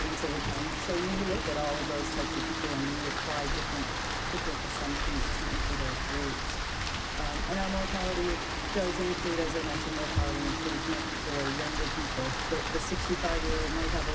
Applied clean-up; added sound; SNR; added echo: none; Rain; -3 dB; reverberation time 0.4 s.